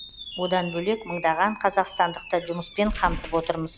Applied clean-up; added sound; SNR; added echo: none; Squeak; 11 dB; none.